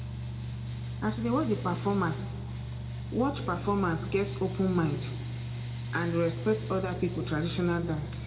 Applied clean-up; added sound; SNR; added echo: none; Mechanical fan; 5 dB; reverberation time 1.1 s.